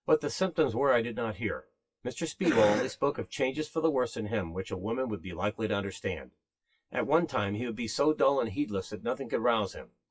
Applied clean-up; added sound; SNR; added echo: classical method WPE with log-MMSE.